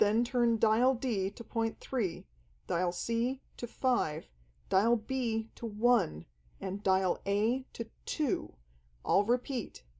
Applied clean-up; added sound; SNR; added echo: none; none; none; none.